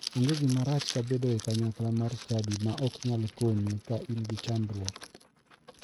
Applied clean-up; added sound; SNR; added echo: neural mask model RNNoise.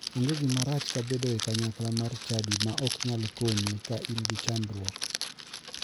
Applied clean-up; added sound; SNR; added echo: none; Crackle; 5 dB; none.